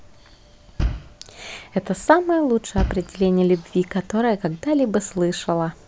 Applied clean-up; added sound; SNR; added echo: none; Bass drum; 6 dB; none.